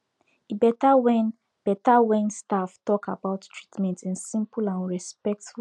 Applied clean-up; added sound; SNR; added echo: none; none; none; none.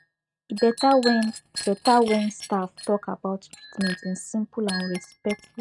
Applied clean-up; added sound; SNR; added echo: neural mask model RNNoise.